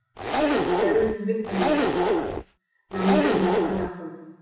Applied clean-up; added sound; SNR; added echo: none; Zipper (clothing); -4 dB; reverberation time 1.1 s.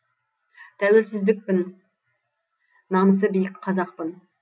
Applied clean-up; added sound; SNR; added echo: none; none; none; none.